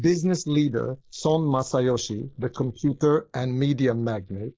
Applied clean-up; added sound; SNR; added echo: neural mask model Resemble Enhance denoiser.